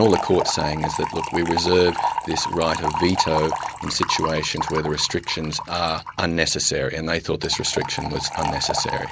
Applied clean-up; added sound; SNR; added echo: none; Fill (with liquid) / Trickle, dribble; 5 dB; none.